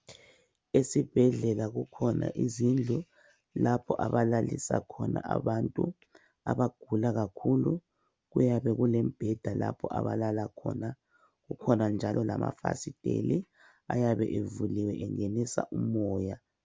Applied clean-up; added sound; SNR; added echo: none; none; none; none.